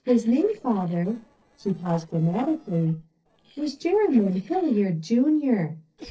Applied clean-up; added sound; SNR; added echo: neural separator model SepFormer DNS4.